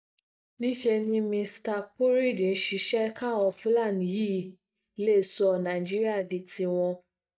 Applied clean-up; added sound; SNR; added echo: neural mask model DeepFilterNet 3.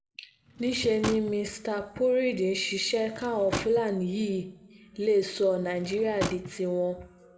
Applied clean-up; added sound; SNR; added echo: none; Drawer open or close / Wood; 11 dB; reverberation time 1.4 s.